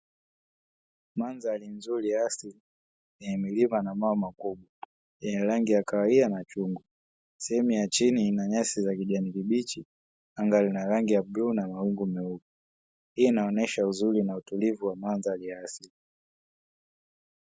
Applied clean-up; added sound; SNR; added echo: none; none; none; none.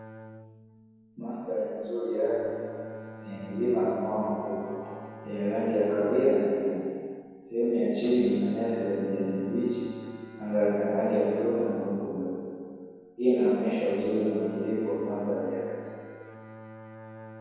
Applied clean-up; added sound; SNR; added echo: none; Bowed string instrument; 17 dB; reverberation time 2.2 s.